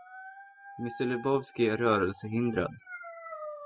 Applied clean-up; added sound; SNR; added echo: classical method spectral subtraction.